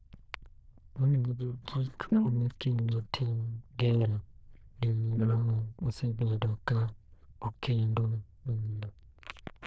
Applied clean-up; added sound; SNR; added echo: neural diffusion model UNIVERSE++.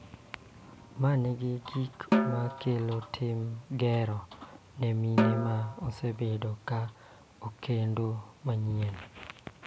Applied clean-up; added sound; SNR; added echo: none; Snare drum; 2 dB; none.